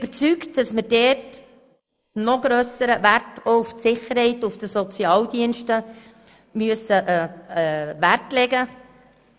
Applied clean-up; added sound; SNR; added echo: neural mask model Resemble Enhance denoiser.